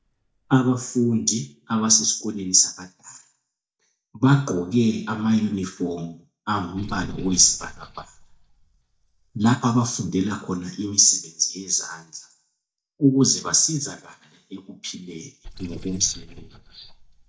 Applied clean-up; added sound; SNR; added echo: neural mask model DeepFilterNet 3.